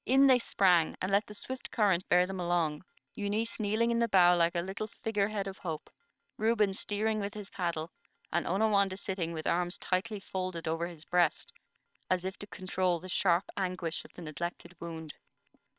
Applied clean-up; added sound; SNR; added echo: neural separator model SepFormer WHAM!.